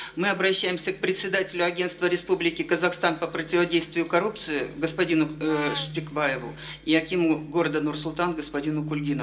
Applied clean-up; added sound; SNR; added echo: none; Brass instrument; 12 dB; reverberation time 0.2 s.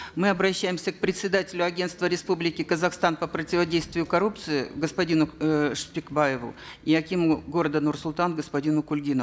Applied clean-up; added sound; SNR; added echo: none; none; none; none.